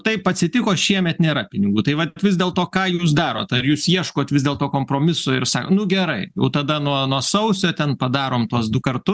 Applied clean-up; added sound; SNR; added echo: none; none; none; none.